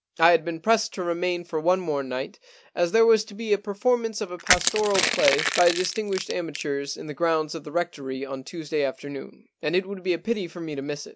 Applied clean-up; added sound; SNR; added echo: none; Crushing; 3 dB; none.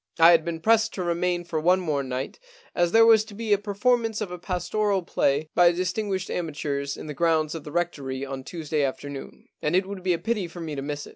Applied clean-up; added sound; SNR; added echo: none; none; none; none.